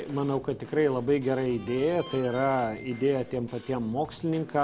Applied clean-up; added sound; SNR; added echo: none; Snare drum / Drum kit + Harmonica; 18 dB; none.